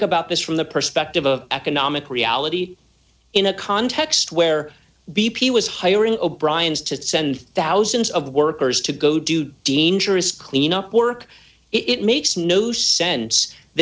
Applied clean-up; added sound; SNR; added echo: none; none; none; none.